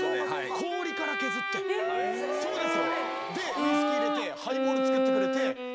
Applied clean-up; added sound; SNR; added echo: none; Bowed string instrument; -3 dB; none.